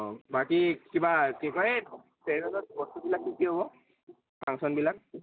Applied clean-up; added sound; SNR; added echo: none; none; none; none.